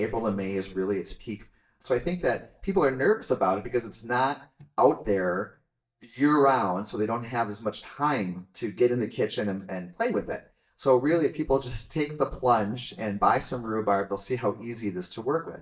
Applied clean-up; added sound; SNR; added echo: neural mask model DeepFilterNet 3.